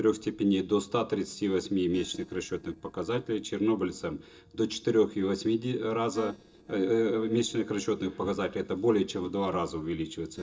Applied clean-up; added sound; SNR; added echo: neural separator model SepFormer DNS4.